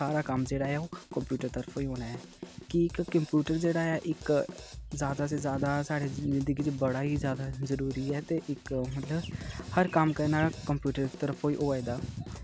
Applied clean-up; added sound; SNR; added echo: none; Drum kit; 15 dB; none.